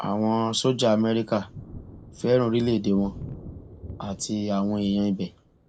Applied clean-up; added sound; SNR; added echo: none; Thunder; 18 dB; none.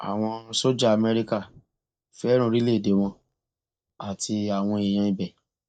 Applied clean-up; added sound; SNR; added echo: neural mask model DeepFilterNet 3.